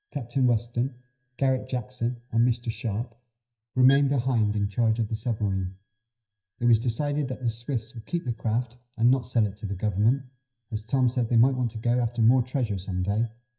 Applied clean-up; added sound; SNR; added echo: neural mask model DeepFilterNet 3.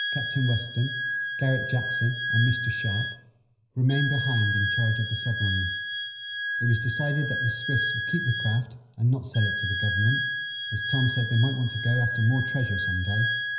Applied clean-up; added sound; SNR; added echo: none; Wind instrument, woodwind instrument; 3 dB; reverberation time 0.9 s.